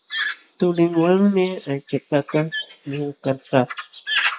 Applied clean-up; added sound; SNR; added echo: neural mask model Resemble Enhance denoiser.